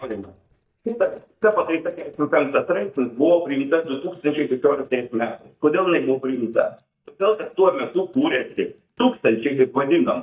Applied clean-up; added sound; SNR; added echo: neural mask model DeepFilterNet 3.